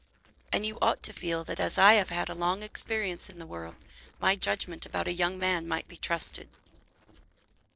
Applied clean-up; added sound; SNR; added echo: neural separator model SepFormer DNS4.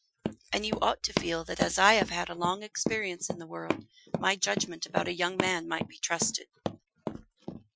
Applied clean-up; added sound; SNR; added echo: classical method Wiener filter.